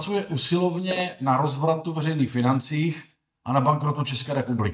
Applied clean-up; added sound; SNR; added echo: neural mask model DeepFilterNet 3.